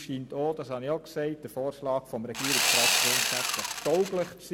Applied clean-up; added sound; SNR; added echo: none; Sawing; -4 dB; none.